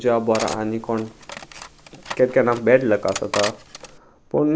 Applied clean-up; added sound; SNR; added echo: none; Cutlery, silverware; 13 dB; none.